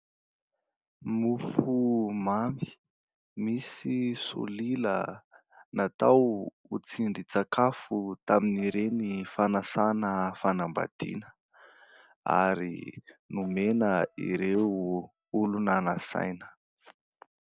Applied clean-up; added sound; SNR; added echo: neural separator model SepFormer DNS4.